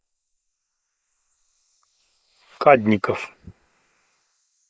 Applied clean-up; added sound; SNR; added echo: neural mask model Resemble Enhance denoiser.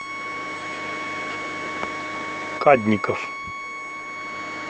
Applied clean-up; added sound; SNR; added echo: none; Bowed string instrument; 6 dB; none.